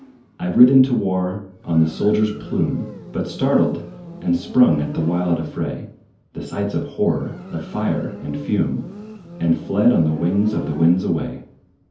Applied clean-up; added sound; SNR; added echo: none; Motorcycle; 16 dB; reverberation time 0.5 s.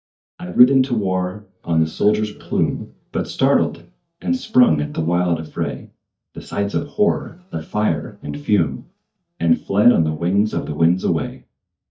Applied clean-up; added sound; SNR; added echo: neural mask model DeepFilterNet 3.